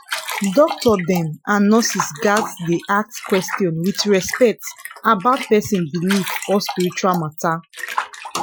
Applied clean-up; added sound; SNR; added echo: classical method Wiener filter.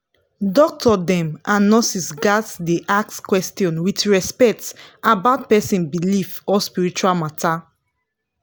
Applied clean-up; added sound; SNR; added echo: none; none; none; none.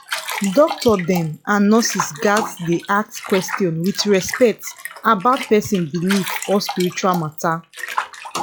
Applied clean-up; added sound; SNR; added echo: classical method log-MMSE.